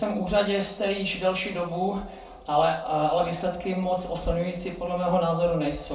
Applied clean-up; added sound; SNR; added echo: none; none; none; reverberation time 0.3 s.